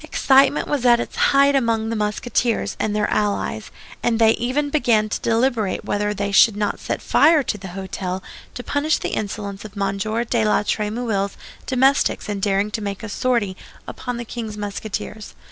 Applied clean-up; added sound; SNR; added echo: none; none; none; none.